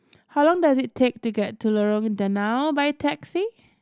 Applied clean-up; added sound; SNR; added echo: none; none; none; none.